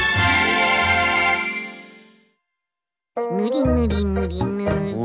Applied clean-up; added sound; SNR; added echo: none; none; none; none.